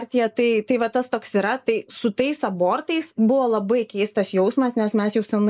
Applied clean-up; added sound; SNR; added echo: neural mask model Resemble Enhance denoiser.